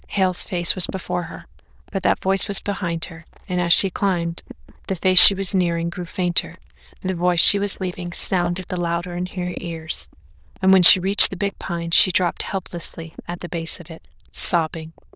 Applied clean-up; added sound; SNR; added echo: neural diffusion model UNIVERSE++.